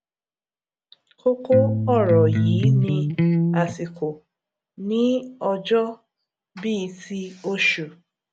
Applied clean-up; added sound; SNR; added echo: none; Electric guitar; -5 dB; none.